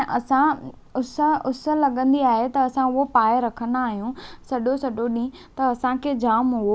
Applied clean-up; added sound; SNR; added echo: none; none; none; none.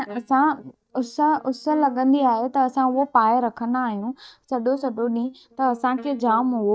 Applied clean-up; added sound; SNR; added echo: neural mask model DeepFilterNet 3.